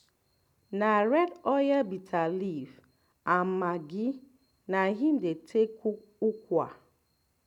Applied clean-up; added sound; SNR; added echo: none; none; none; none.